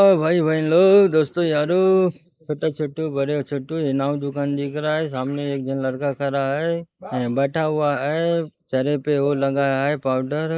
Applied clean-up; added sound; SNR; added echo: neural mask model Resemble Enhance denoiser.